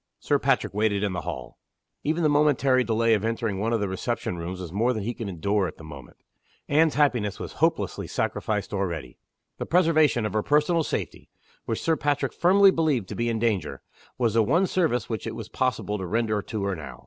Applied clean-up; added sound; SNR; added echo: none; none; none; none.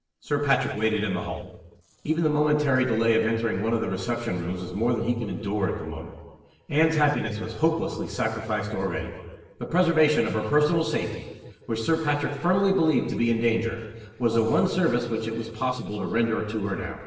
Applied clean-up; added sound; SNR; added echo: neural separator model SepFormer DNS4.